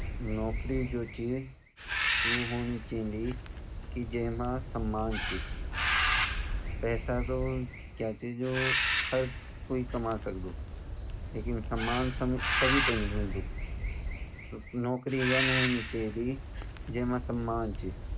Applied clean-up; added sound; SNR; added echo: none; Bird; 0 dB; none.